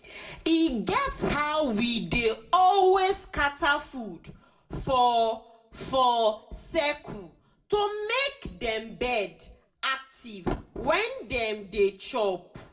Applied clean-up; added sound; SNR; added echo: none; none; none; reverberation time 0.3 s.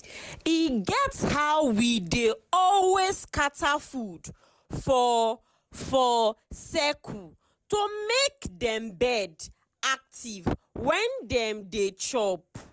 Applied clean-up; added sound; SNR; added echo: none; none; none; none.